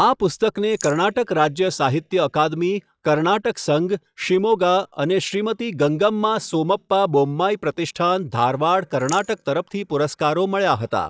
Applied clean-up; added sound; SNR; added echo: classical method log-MMSE.